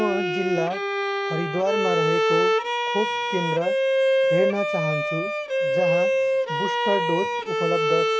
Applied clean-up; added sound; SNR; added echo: none; Bowed string instrument; -5 dB; none.